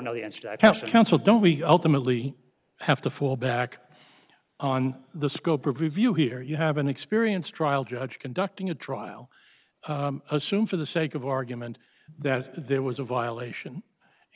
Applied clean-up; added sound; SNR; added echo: none; none; none; none.